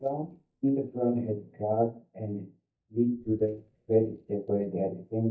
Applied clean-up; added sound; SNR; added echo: neural mask model DeepFilterNet 3.